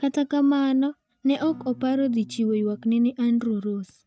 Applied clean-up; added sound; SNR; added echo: neural mask model RNNoise.